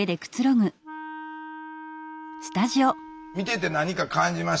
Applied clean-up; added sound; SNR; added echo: none; Wind instrument, woodwind instrument; 15 dB; none.